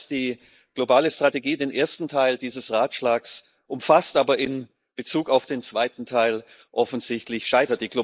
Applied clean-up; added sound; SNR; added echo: neural mask model Resemble Enhance denoiser.